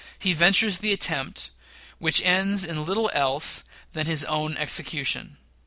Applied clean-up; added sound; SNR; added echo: none; none; none; none.